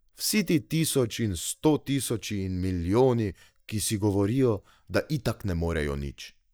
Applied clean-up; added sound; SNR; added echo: neural mask model DeepFilterNet 3.